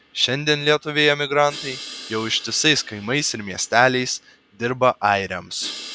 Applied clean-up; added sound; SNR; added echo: none; Crash cymbal; 18 dB; none.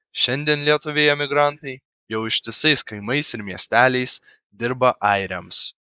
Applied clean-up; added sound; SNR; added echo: neural mask model Resemble Enhance denoiser.